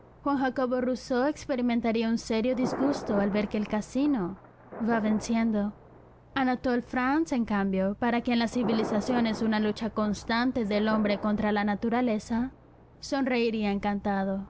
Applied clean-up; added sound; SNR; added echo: none; Thunder; 14 dB; none.